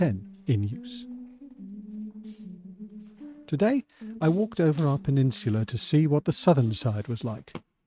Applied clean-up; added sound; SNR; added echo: neural mask model RNNoise.